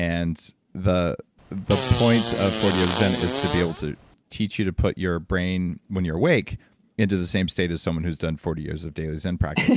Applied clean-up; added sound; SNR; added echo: none; Fart; 4 dB; none.